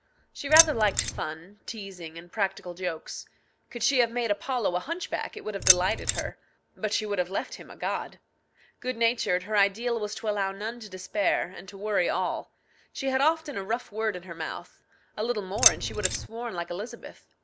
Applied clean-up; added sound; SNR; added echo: none; Keys jangling; -4 dB; none.